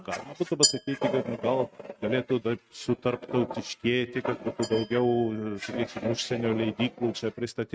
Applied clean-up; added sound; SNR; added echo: neural mask model RNNoise.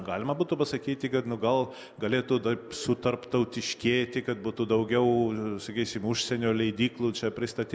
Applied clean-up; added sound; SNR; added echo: none; none; none; none.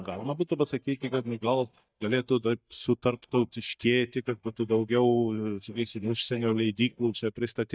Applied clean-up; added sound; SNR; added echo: neural mask model DeepFilterNet 3.